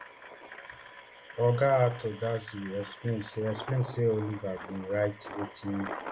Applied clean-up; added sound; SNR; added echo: none; Engine; 14 dB; none.